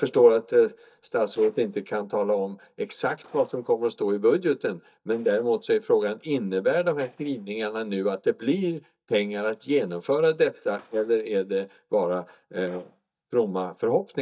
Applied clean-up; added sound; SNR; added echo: neural mask model DeepFilterNet 3.